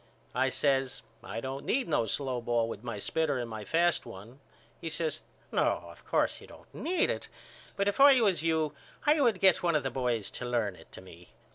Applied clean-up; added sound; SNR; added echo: none; none; none; none.